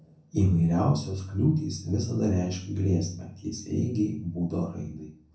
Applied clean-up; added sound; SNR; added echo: none; none; none; reverberation time 0.5 s.